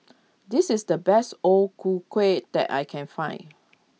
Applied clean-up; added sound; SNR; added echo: none; none; none; none.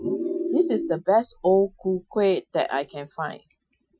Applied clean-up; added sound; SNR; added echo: classical method Wiener filter.